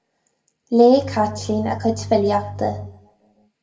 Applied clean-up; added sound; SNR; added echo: none; Bowed string instrument; 12 dB; reverberation time 0.7 s.